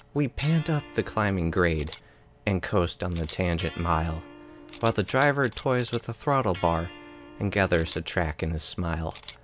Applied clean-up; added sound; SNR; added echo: none; Electric guitar + Camera; 19 dB; none.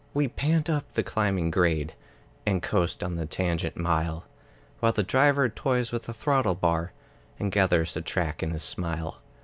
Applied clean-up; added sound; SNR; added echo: none; none; none; none.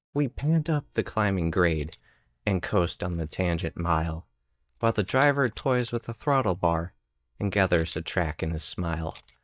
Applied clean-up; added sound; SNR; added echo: neural mask model DeepFilterNet 3.